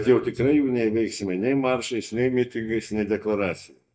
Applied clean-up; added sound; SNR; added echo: neural mask model DeepFilterNet 3.